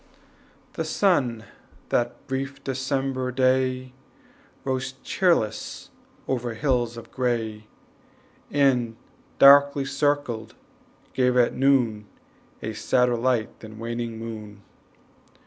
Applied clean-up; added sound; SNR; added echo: none; none; none; none.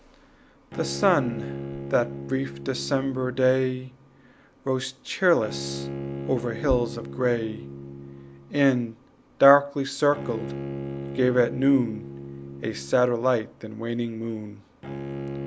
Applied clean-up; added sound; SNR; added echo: none; Bowed string instrument; 11 dB; none.